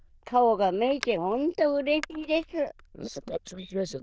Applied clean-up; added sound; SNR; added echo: neural diffusion model UNIVERSE++.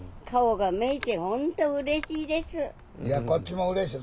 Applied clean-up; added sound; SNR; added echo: none; Wind; 16 dB; none.